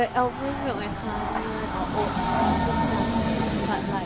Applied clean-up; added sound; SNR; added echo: none; Train; -4 dB; reverberation time 0.3 s.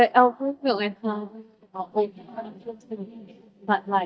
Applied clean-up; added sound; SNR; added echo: neural mask model DeepFilterNet 3.